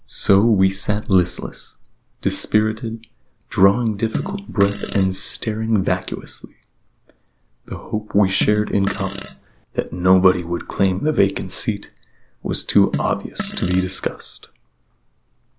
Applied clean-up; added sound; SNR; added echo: none; Fart; 8 dB; none.